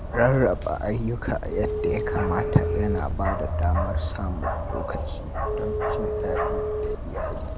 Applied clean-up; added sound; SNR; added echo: none; Bark + Telephone; -1 dB; none.